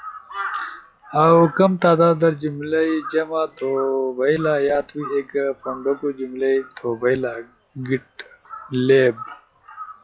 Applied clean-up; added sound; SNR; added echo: classical method log-MMSE.